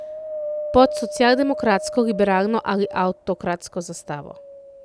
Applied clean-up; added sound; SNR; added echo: none; Wind; 11 dB; none.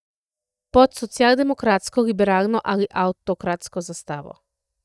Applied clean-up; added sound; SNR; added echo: neural mask model DeepFilterNet 3.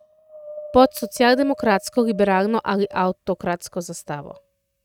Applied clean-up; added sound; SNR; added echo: neural mask model RNNoise.